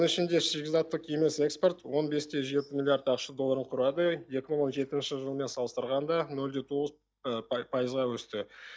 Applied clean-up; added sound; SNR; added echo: neural mask model DeepFilterNet 3.